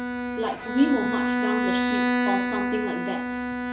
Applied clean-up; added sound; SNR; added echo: none; Bowed string instrument; -3 dB; reverberation time 1.7 s.